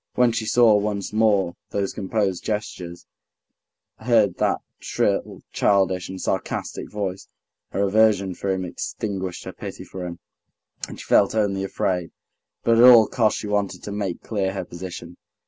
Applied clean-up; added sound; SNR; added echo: none; none; none; none.